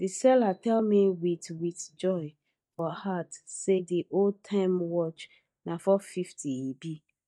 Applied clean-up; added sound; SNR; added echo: neural mask model DeepFilterNet 3.